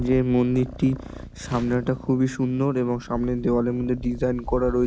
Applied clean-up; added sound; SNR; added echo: none; Purr; 13 dB; none.